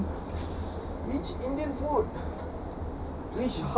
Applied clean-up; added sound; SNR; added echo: none; none; none; none.